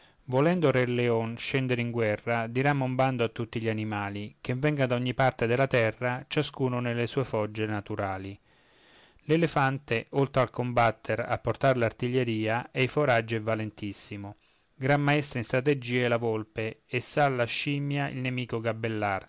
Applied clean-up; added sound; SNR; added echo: none; none; none; none.